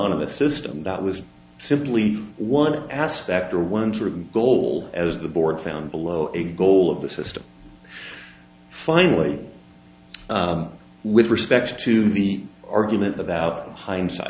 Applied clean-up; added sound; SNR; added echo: none; none; none; none.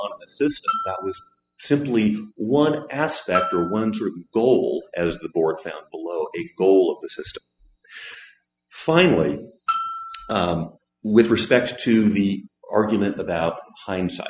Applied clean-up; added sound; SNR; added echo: classical method spectral subtraction.